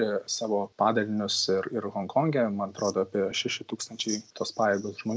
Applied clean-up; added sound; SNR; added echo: none; none; none; none.